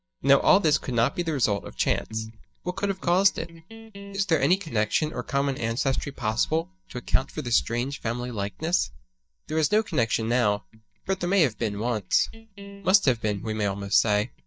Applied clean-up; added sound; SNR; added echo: neural mask model DeepFilterNet 3.